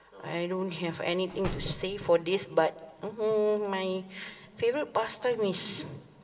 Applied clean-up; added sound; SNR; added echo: none; Slam; 9 dB; reverberation time 1.7 s.